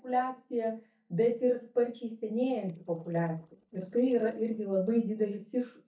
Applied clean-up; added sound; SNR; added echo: neural mask model DeepFilterNet 3.